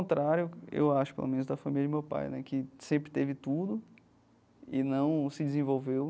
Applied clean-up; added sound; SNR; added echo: none; Piano; 15 dB; none.